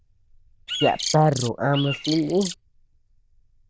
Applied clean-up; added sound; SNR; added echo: neural diffusion model UNIVERSE++.